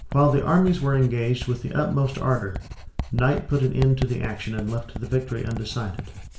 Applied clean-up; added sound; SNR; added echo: none; Writing; 11 dB; reverberation time 0.4 s.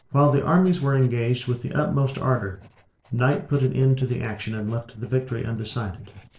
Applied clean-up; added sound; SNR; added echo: neural separator model SepFormer DNS4.